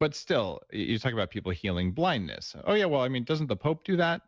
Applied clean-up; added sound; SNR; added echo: none; none; none; none.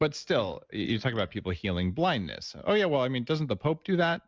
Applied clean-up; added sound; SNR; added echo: neural mask model Resemble Enhance denoiser.